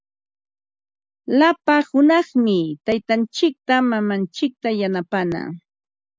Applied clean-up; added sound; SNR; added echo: none; none; none; none.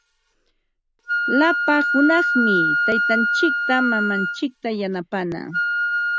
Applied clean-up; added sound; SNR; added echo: none; Wind instrument, woodwind instrument; -1 dB; none.